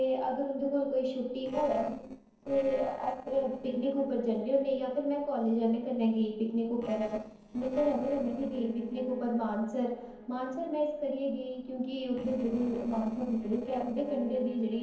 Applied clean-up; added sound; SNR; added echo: neural separator model SepFormer DNS4.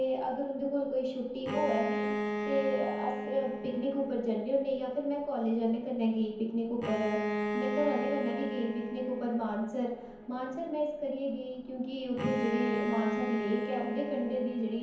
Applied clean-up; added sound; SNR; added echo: none; Bowed string instrument; 5 dB; reverberation time 0.9 s.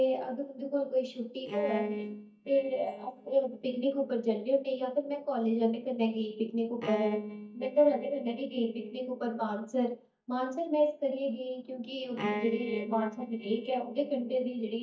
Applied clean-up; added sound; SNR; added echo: neural mask model DeepFilterNet 3.